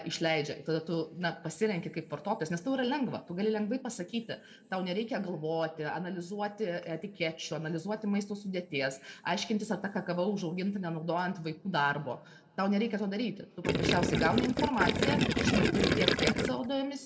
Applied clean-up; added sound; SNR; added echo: none; Gurgling; -4 dB; reverberation time 1.0 s.